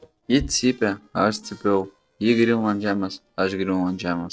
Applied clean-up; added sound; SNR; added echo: neural separator model SepFormer DNS4.